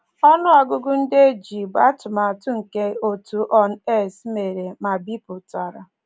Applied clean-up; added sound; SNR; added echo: none; none; none; none.